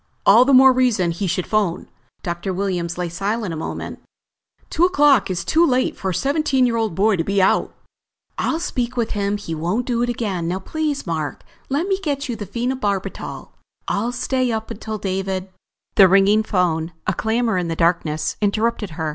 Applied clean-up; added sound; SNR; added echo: none; none; none; none.